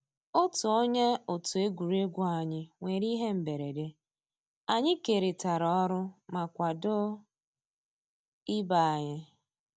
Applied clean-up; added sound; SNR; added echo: none; none; none; none.